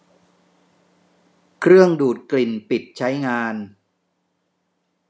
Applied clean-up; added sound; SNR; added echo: none; none; none; none.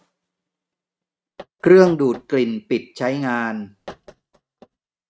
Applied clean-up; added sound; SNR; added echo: neural mask model RNNoise.